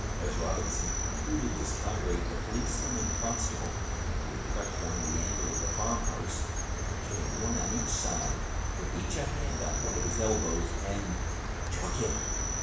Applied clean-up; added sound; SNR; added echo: none; Cricket; -5 dB; reverberation time 0.7 s.